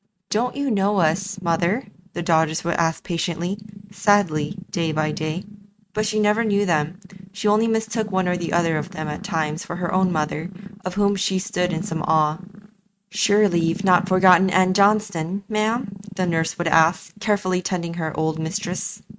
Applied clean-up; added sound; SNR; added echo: neural mask model RNNoise.